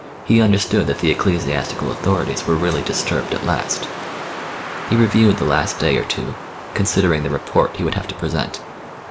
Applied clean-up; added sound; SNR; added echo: none; Wind; 11 dB; none.